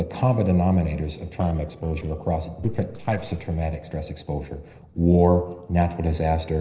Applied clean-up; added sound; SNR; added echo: neural separator model SepFormer DNS4.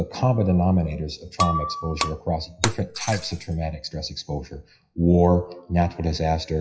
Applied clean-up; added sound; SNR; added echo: classical method WPE with log-MMSE.